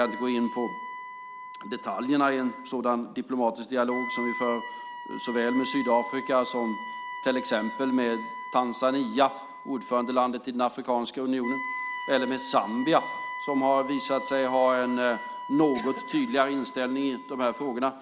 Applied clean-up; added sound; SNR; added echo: none; Wind instrument, woodwind instrument; 11 dB; none.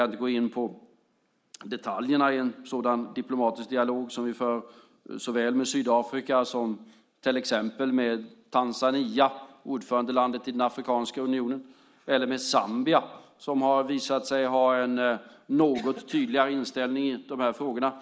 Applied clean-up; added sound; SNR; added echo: neural mask model Resemble Enhance denoiser.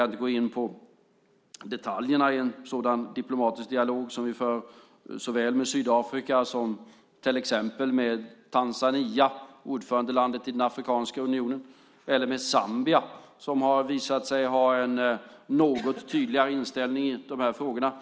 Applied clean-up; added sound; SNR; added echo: none; none; none; none.